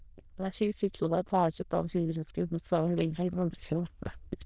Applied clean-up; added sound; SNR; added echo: neural diffusion model UNIVERSE++.